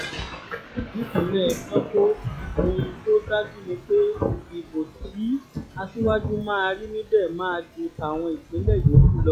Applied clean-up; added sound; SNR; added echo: classical method log-MMSE.